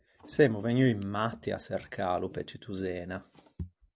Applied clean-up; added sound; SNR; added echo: none; none; none; none.